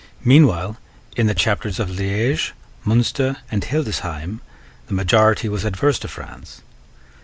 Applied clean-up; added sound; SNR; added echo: none; none; none; none.